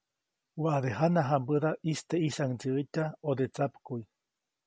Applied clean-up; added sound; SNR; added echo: none; none; none; none.